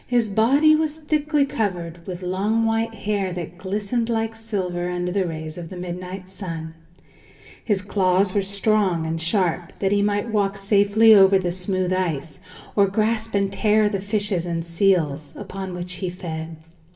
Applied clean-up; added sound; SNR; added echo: none; none; none; reverberation time 0.8 s.